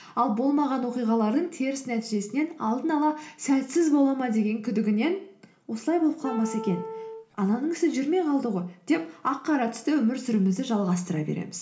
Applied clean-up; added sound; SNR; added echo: none; Wind instrument, woodwind instrument; 11 dB; reverberation time 0.4 s.